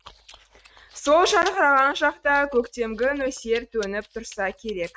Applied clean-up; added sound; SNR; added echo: neural mask model RNNoise.